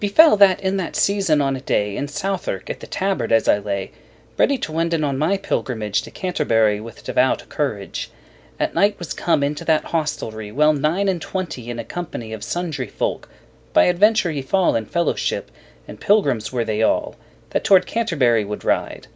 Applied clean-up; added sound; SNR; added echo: none; none; none; none.